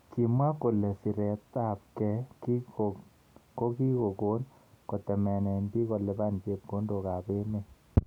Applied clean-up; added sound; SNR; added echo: none; none; none; none.